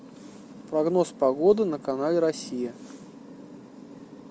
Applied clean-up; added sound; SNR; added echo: none; none; none; none.